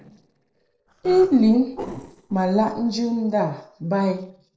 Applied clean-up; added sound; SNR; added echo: neural separator model SepFormer DNS4.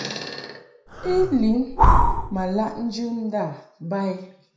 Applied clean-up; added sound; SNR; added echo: none; Breathing; -4 dB; reverberation time 0.5 s.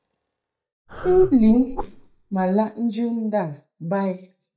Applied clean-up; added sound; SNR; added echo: neural mask model DeepFilterNet 3.